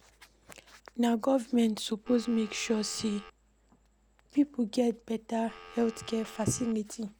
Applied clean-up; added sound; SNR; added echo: none; Telephone; 18 dB; none.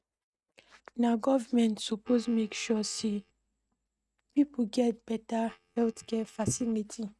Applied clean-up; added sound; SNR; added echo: neural mask model RNNoise.